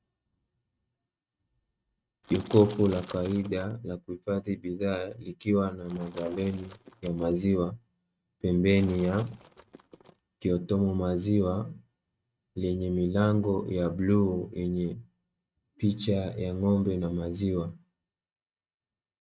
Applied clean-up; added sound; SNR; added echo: neural mask model RNNoise.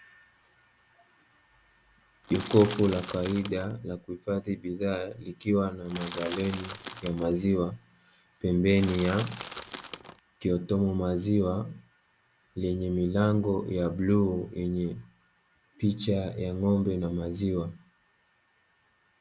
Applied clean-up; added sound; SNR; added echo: none; Crushing; 12 dB; none.